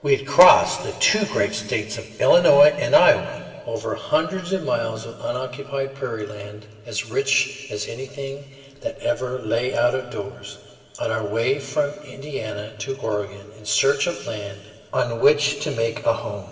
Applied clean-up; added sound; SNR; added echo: none; none; none; reverberation time 2.0 s.